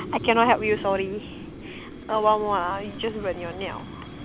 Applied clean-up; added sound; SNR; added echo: none; Fire; 11 dB; none.